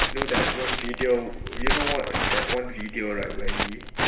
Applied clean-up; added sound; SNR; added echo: none; Crackle; -3 dB; reverberation time 1.0 s.